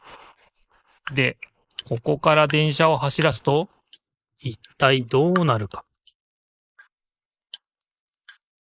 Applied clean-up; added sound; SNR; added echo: neural mask model Resemble Enhance denoiser.